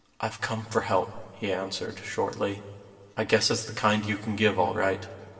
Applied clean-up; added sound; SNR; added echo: none; none; none; reverberation time 1.8 s.